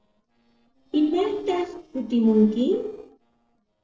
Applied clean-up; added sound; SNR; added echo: neural separator model SepFormer DNS4.